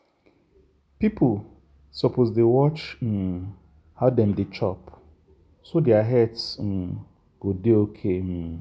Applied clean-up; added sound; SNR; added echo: none; none; none; none.